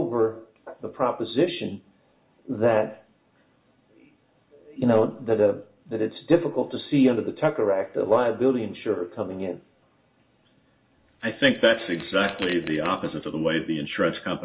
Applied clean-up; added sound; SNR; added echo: none; Crack; 18 dB; reverberation time 0.2 s.